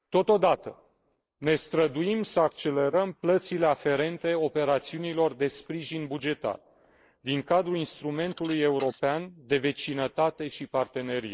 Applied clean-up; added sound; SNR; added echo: neural mask model Resemble Enhance denoiser.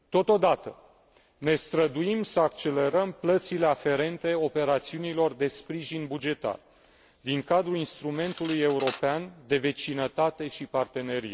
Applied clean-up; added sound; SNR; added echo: none; Cutlery, silverware; 18 dB; none.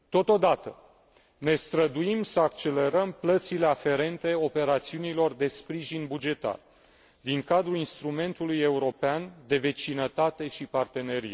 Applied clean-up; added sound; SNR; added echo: none; none; none; none.